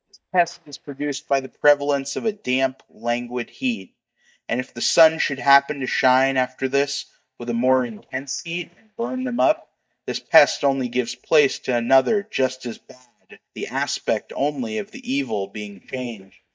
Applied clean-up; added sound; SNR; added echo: neural mask model DeepFilterNet 3.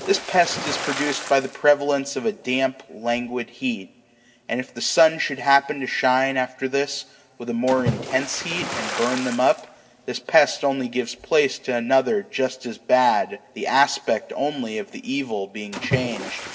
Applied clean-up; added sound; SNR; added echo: none; Splash, splatter; 12 dB; reverberation time 1.2 s.